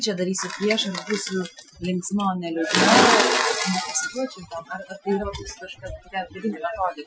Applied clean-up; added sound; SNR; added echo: classical method Wiener filter.